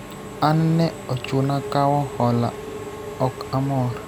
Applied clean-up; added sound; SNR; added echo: none; Engine / Mechanisms; 11 dB; none.